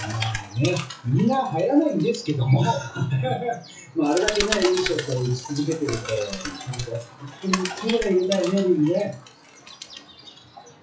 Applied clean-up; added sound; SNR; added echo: classical method WPE with log-MMSE.